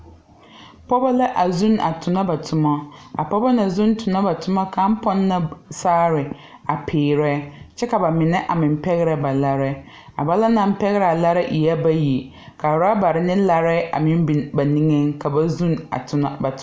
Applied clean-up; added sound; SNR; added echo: none; none; none; none.